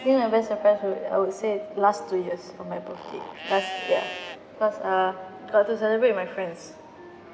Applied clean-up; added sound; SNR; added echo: none; Livestock, farm animals, working animals; 17 dB; none.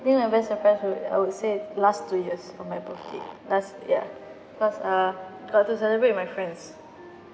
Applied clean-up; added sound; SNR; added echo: none; none; none; none.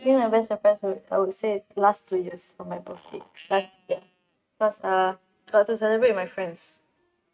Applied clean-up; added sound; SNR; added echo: neural mask model RNNoise.